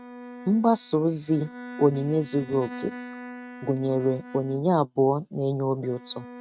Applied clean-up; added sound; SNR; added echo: neural mask model RNNoise.